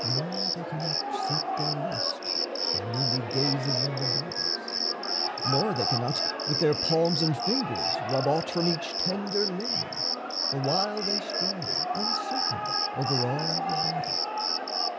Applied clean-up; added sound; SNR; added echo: none; Cricket; -2 dB; none.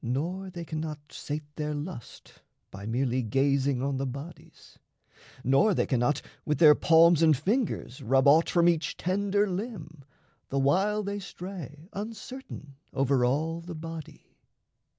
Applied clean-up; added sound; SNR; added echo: none; none; none; none.